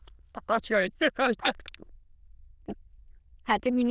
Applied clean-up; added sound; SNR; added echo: neural diffusion model UNIVERSE++.